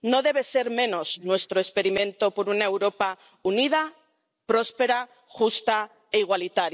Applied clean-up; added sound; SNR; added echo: neural mask model Resemble Enhance denoiser.